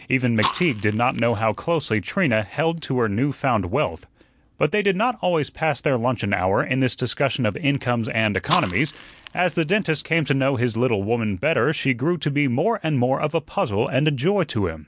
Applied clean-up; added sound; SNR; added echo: none; Fire; 10 dB; none.